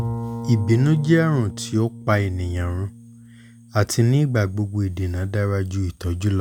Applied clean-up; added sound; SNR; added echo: none; Bowed string instrument; 13 dB; none.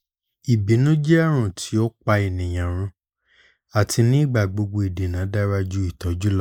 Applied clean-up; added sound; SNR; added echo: neural mask model Resemble Enhance denoiser.